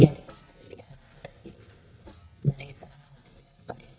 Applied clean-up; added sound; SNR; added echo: neural mask model DeepFilterNet 3.